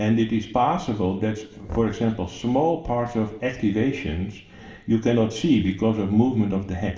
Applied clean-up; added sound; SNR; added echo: none; Knock; 19 dB; reverberation time 0.7 s.